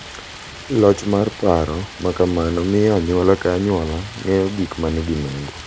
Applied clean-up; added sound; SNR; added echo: none; Stream; 16 dB; none.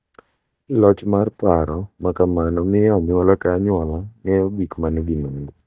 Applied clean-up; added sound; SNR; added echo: neural mask model DeepFilterNet 3.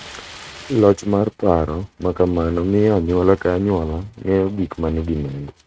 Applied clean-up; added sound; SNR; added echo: neural mask model RNNoise.